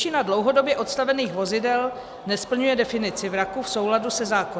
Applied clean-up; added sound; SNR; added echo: none; none; none; none.